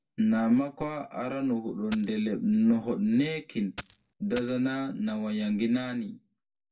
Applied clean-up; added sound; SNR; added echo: none; Coin (dropping); 14 dB; reverberation time 0.2 s.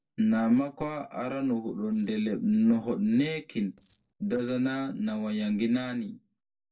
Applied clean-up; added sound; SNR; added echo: neural separator model SepFormer DNS4.